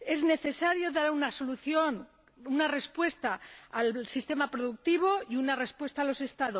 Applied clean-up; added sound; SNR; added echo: none; none; none; none.